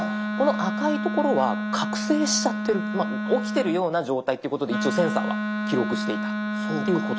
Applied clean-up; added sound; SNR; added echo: none; Wind instrument, woodwind instrument; 2 dB; none.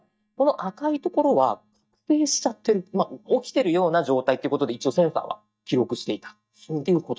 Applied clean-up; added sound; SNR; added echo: neural mask model DeepFilterNet 3.